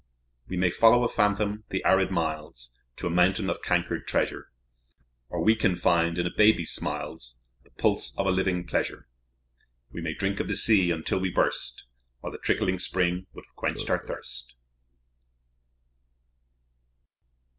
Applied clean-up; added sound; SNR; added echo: none; Burping, eructation; 17 dB; none.